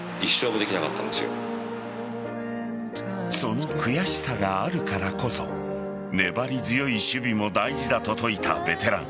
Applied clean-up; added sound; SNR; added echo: none; none; none; none.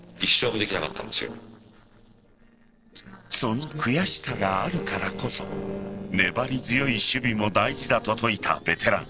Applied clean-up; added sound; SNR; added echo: neural separator model SepFormer DNS4.